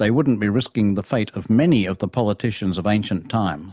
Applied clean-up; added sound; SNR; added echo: none; none; none; none.